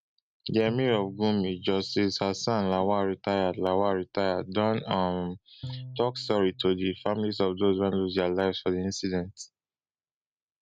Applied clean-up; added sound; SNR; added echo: none; Bowed string instrument; 19 dB; none.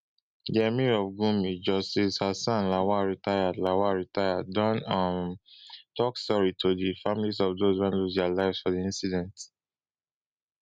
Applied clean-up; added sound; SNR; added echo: none; none; none; none.